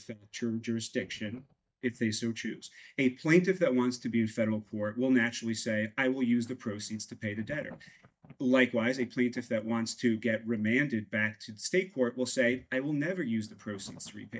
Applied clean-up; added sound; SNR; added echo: neural mask model DeepFilterNet 3.